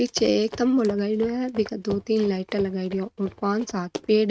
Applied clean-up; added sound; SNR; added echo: neural mask model RNNoise.